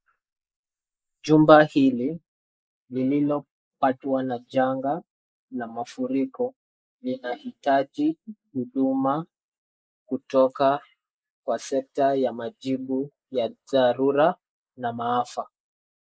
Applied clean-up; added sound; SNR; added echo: neural mask model Resemble Enhance denoiser.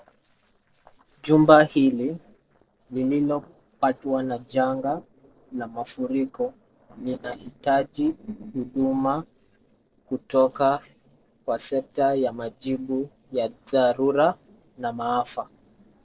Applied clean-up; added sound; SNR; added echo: neural separator model SepFormer DNS4.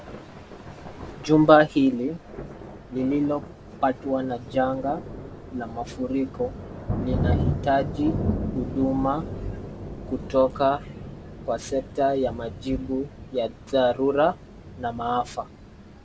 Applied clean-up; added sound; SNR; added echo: none; Thunder; 7 dB; none.